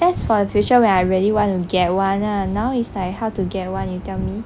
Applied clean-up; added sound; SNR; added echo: none; Breathing; 14 dB; none.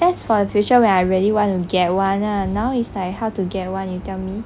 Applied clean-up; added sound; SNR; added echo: none; none; none; none.